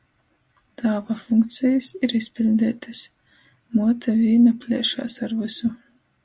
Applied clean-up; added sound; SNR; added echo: none; none; none; none.